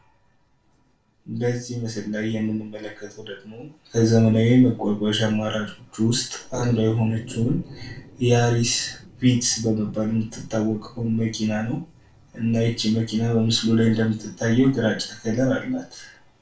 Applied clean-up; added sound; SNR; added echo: neural separator model SepFormer DNS4.